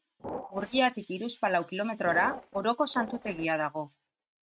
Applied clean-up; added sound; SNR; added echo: neural mask model RNNoise.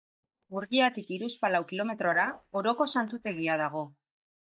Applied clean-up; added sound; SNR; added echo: neural mask model DeepFilterNet 3.